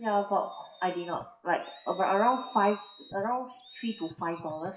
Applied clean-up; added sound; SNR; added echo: classical method WPE with log-MMSE.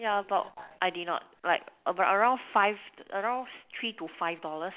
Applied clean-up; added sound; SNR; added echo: none; none; none; none.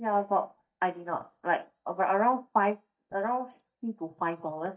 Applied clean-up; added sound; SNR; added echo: neural mask model DeepFilterNet 3.